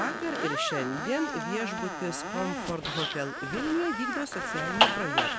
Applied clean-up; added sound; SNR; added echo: none; Zipper (clothing) + Screech; -2 dB; none.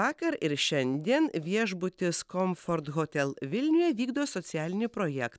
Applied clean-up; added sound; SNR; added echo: none; none; none; none.